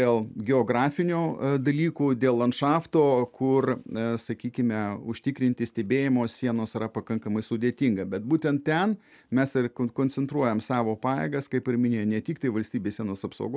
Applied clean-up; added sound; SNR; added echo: none; none; none; none.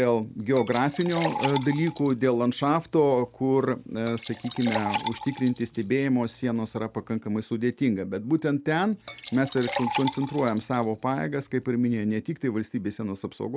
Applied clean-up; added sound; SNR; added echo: none; Liquid; 11 dB; none.